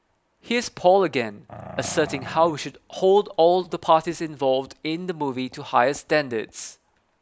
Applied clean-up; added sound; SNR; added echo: none; Growling; 14 dB; none.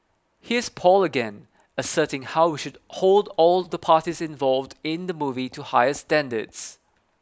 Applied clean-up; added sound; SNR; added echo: none; none; none; none.